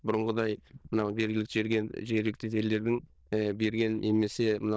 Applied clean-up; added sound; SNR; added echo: neural diffusion model UNIVERSE++.